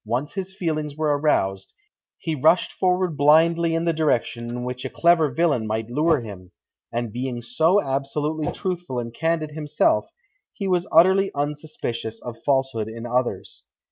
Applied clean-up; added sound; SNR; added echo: none; Whoosh, swoosh, swish; 8 dB; none.